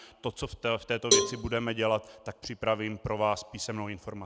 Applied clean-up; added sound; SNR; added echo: none; Cowbell; 1 dB; none.